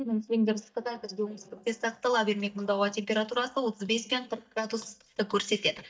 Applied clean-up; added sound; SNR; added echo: neural mask model DeepFilterNet 3.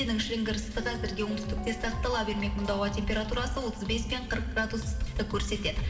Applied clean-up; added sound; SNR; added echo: none; Piano; 17 dB; reverberation time 2.1 s.